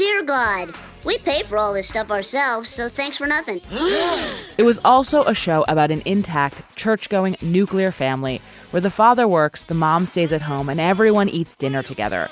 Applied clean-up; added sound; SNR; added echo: none; none; none; none.